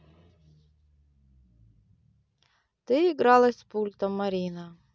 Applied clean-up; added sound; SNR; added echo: none; none; none; none.